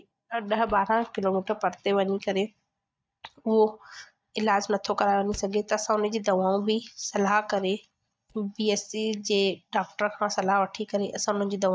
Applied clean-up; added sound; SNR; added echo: neural mask model DeepFilterNet 3.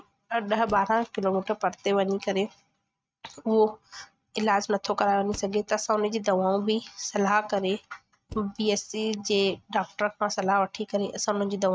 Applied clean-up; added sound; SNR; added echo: neural mask model RNNoise.